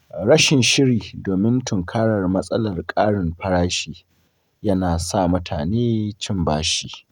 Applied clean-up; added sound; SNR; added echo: none; none; none; none.